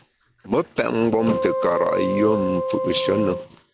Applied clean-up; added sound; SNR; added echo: none; Wind instrument, woodwind instrument; 4 dB; none.